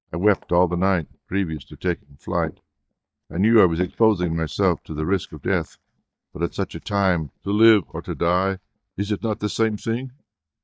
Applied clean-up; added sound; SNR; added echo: neural mask model DeepFilterNet 3.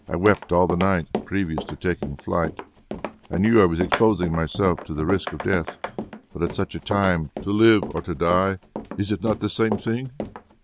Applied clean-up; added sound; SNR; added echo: none; Run; 10 dB; none.